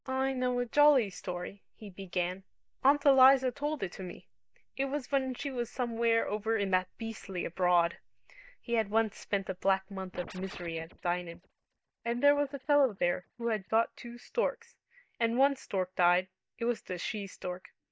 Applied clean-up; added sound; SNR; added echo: neural mask model DeepFilterNet 3.